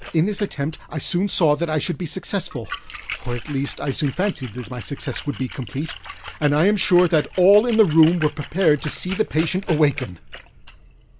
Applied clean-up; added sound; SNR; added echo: none; Splash, splatter; 16 dB; none.